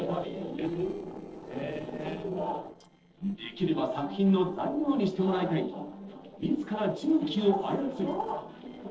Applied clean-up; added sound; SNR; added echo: neural separator model SepFormer DNS4.